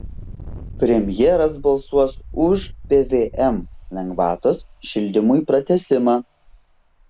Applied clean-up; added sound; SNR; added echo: none; Engine; 16 dB; none.